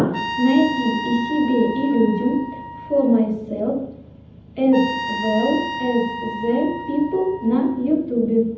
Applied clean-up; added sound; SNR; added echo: none; Trumpet; 9 dB; reverberation time 0.8 s.